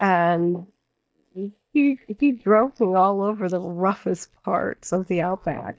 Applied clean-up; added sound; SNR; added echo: neural mask model DeepFilterNet 3.